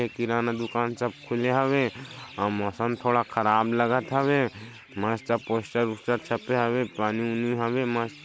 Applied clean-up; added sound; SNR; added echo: none; none; none; none.